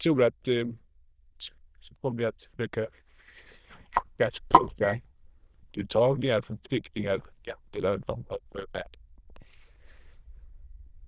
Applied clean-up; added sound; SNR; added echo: neural diffusion model UNIVERSE++.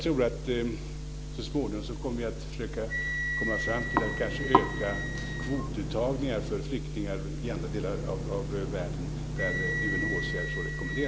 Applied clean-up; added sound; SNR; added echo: none; Wind instrument, woodwind instrument + Engine; 6 dB; none.